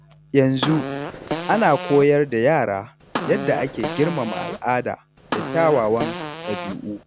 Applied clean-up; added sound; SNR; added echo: none; Fart; 8 dB; none.